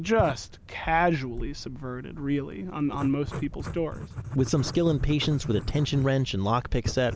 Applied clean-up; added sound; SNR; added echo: none; Writing; 10 dB; none.